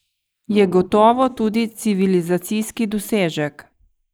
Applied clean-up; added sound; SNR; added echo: neural mask model Resemble Enhance denoiser.